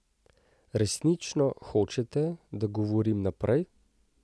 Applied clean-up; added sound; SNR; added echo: none; none; none; none.